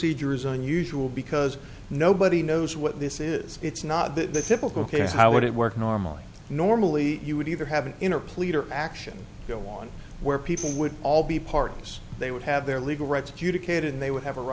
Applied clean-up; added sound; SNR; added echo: none; Tambourine; 17 dB; none.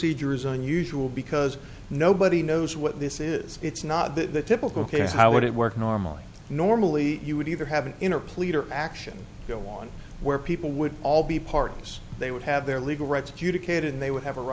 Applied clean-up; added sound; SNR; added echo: none; none; none; none.